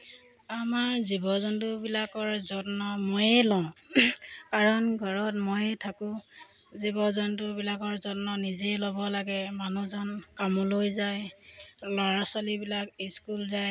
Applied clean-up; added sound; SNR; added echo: none; none; none; none.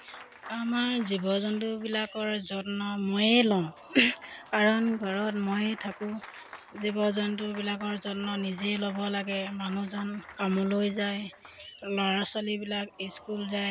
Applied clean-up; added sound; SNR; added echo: none; Applause; 19 dB; none.